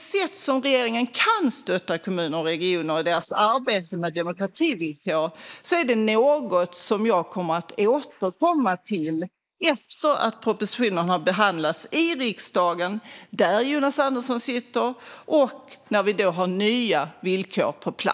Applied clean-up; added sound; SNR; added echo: neural mask model Resemble Enhance denoiser.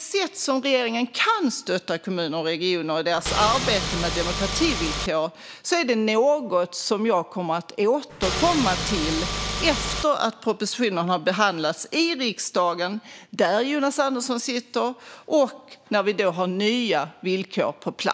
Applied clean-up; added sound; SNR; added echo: none; Engine / Car; 3 dB; none.